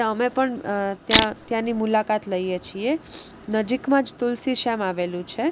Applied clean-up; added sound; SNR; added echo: none; Camera; 0 dB; none.